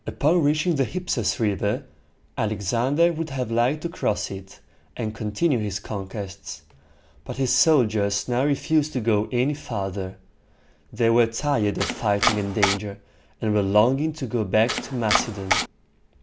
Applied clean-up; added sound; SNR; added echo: none; Domestic sounds, home sounds; 1 dB; none.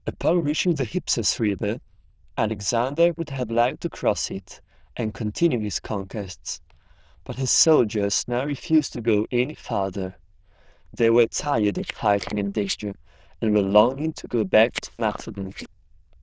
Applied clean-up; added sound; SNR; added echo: neural diffusion model UNIVERSE++.